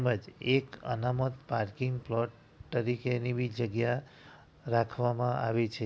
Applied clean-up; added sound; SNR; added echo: none; none; none; none.